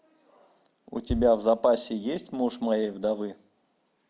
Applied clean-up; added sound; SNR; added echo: none; Bass drum; 13 dB; none.